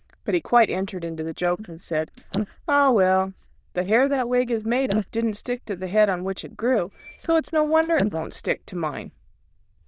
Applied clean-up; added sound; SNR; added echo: neural diffusion model UNIVERSE++.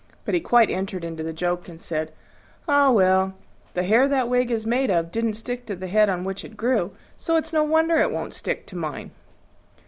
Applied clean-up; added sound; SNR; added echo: none; none; none; none.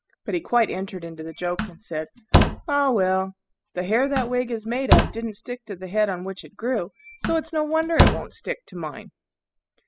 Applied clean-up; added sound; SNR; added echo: classical method spectral subtraction.